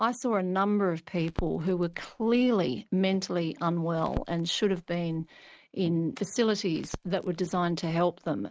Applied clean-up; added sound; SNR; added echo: neural mask model RNNoise.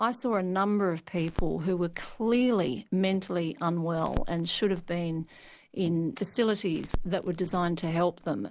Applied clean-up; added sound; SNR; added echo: none; Crackle; 10 dB; none.